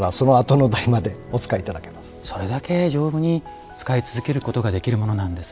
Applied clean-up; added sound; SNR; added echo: none; none; none; none.